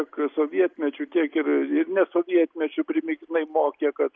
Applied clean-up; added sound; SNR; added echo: none; none; none; none.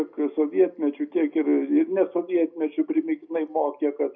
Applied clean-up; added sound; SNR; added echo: none; none; none; reverberation time 0.4 s.